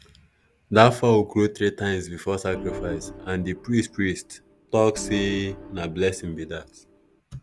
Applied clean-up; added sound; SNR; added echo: none; Organ; 13 dB; none.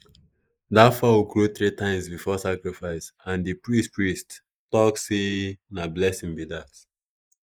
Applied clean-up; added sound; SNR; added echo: neural mask model Resemble Enhance denoiser.